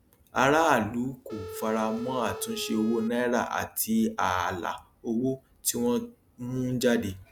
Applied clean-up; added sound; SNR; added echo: none; Telephone; 11 dB; none.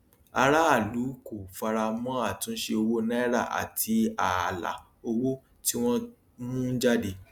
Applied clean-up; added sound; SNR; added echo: none; none; none; none.